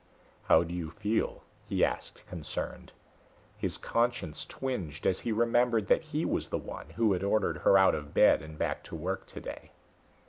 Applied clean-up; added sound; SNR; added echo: none; none; none; none.